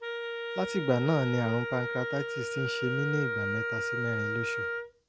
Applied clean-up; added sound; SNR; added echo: none; Wind instrument, woodwind instrument; 2 dB; none.